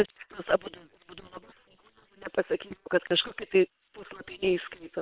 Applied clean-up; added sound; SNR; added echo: neural separator model SepFormer WHAM!.